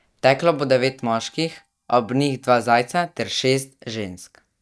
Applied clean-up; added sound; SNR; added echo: neural mask model DeepFilterNet 3.